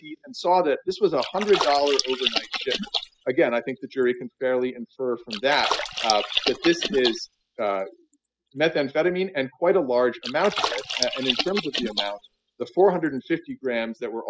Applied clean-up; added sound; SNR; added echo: classical method spectral subtraction.